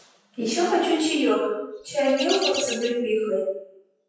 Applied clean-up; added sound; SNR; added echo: classical method WPE with log-MMSE.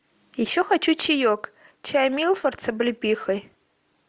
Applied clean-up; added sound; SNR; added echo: none; none; none; none.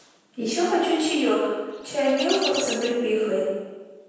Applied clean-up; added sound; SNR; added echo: none; Chirp, tweet; 11 dB; reverberation time 1.2 s.